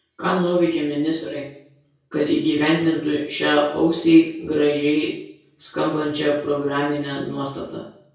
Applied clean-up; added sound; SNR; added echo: none; none; none; reverberation time 0.6 s.